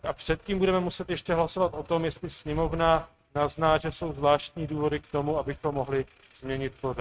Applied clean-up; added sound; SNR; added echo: neural mask model RNNoise.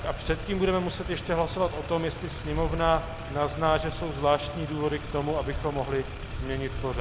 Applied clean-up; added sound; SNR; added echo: none; Motor vehicle (road); 6 dB; none.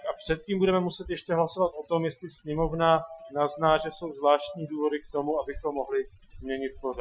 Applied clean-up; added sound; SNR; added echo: classical method Wiener filter.